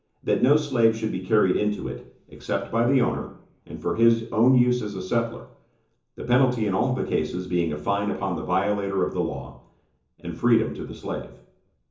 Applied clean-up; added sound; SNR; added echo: none; none; none; reverberation time 0.7 s.